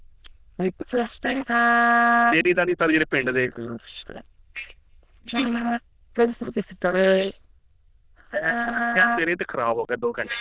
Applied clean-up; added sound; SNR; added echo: neural diffusion model UNIVERSE++.